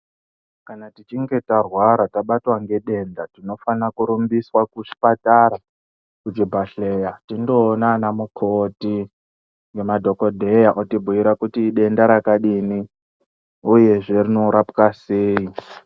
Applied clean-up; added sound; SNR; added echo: none; none; none; none.